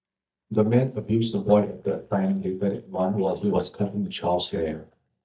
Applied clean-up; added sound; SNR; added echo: neural mask model DeepFilterNet 3.